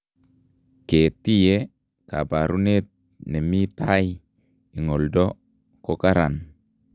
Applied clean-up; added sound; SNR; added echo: none; none; none; none.